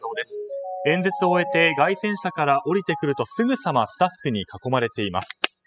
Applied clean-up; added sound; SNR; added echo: classical method spectral subtraction.